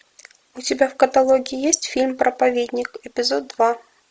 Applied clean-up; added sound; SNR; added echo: none; none; none; none.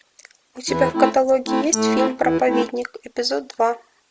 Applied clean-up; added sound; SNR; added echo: none; Accordion; 0 dB; none.